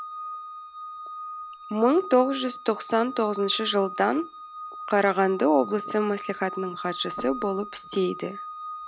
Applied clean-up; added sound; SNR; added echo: none; Organ; 12 dB; none.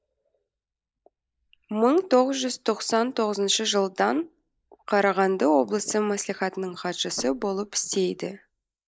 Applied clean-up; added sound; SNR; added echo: neural mask model Resemble Enhance denoiser.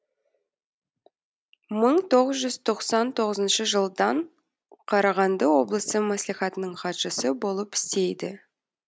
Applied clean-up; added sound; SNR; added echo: none; none; none; none.